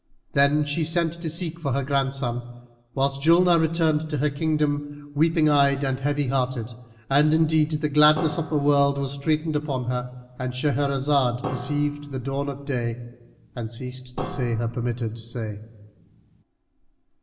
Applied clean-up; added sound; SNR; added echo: none; Piano; 14 dB; reverberation time 0.9 s.